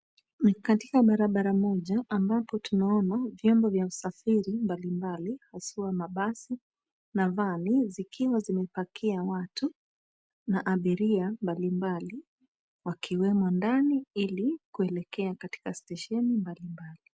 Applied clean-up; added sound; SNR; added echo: none; none; none; none.